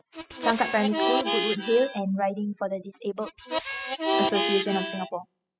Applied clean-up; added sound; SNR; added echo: classical method spectral subtraction.